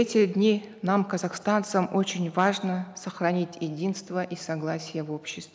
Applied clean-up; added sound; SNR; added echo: none; none; none; none.